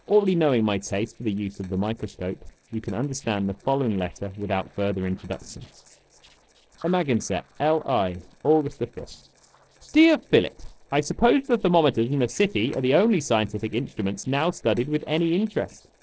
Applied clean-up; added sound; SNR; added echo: neural separator model SepFormer DNS4.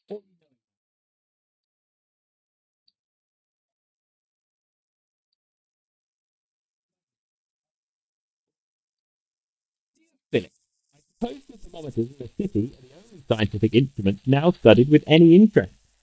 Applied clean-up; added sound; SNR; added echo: neural mask model DeepFilterNet 3.